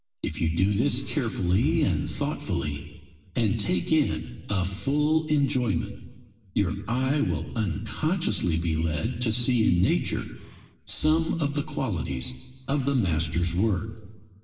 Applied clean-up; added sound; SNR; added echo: none; Breathing; 15 dB; reverberation time 1.2 s.